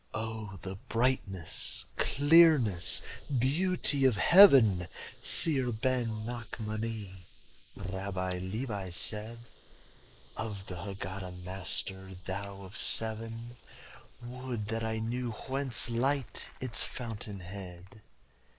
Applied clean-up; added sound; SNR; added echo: neural mask model Resemble Enhance denoiser.